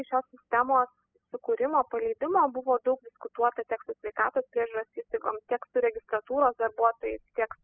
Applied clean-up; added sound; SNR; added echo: classical method spectral subtraction.